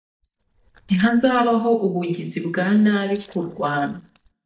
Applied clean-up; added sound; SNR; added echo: neural mask model DeepFilterNet 3.